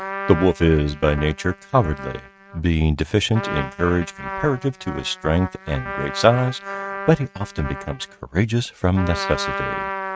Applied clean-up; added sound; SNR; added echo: neural mask model RNNoise.